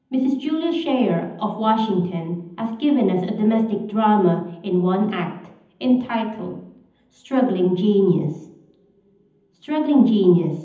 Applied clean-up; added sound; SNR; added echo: none; none; none; reverberation time 0.8 s.